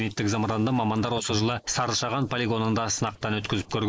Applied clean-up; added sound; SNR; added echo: neural mask model Resemble Enhance denoiser.